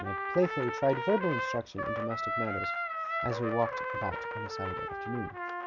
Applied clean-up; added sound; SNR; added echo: none; Trumpet; 1 dB; none.